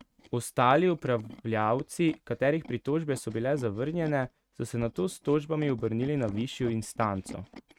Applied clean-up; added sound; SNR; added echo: neural mask model RNNoise.